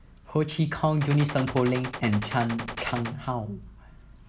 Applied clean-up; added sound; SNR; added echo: none; Gunshot, gunfire; 9 dB; none.